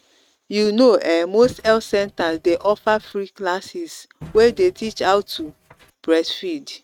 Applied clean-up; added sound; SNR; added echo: neural mask model RNNoise.